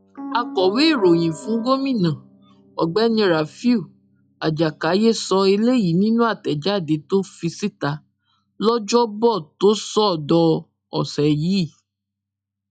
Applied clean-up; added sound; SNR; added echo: classical method log-MMSE.